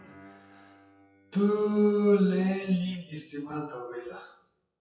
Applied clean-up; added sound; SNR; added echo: classical method WPE with log-MMSE.